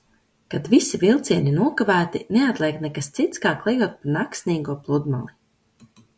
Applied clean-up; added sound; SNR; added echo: none; none; none; none.